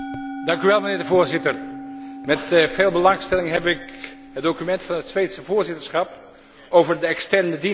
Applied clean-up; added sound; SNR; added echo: none; Musical instrument; 15 dB; none.